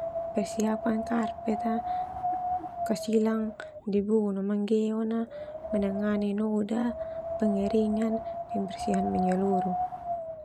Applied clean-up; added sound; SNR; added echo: none; Wind; 5 dB; none.